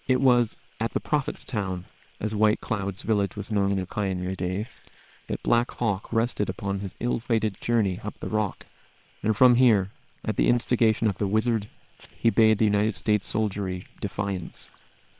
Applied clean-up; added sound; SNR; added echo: neural separator model SepFormer WHAM!.